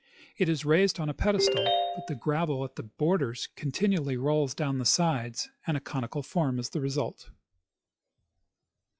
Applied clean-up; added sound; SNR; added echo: classical method log-MMSE.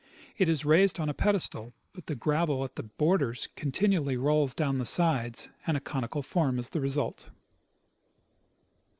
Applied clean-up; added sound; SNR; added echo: neural mask model Resemble Enhance denoiser.